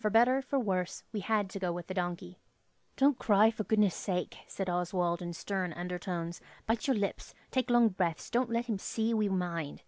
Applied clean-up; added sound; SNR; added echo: none; none; none; none.